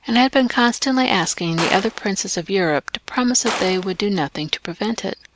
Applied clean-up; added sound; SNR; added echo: none; Gunshot, gunfire; 12 dB; none.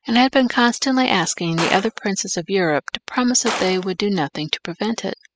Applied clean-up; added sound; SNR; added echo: classical method spectral subtraction.